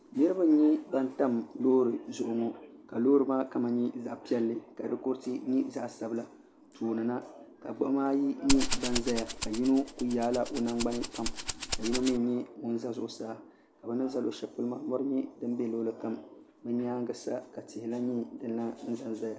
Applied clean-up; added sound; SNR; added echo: none; Rattle (instrument); 2 dB; none.